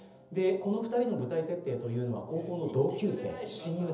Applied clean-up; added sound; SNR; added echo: none; none; none; reverberation time 0.7 s.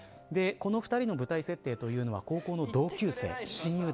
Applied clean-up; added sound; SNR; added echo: none; none; none; none.